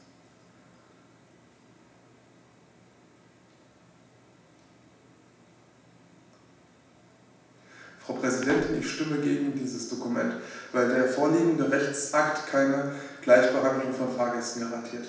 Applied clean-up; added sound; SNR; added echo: none; Explosion; 14 dB; reverberation time 0.9 s.